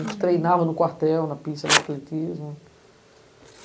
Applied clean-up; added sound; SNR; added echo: none; Scissors; 6 dB; none.